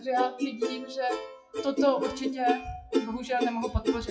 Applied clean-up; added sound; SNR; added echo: classical method WPE with log-MMSE.